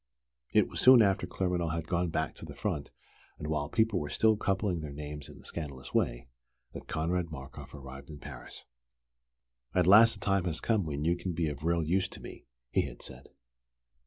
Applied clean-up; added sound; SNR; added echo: none; none; none; none.